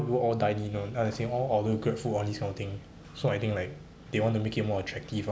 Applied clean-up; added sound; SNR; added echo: none; none; none; none.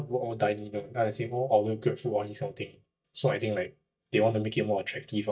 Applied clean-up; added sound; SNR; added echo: neural mask model DeepFilterNet 3.